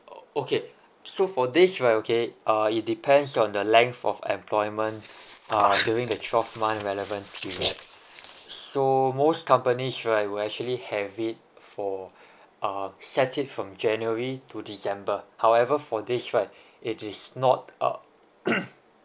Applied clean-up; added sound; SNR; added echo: neural mask model Resemble Enhance denoiser.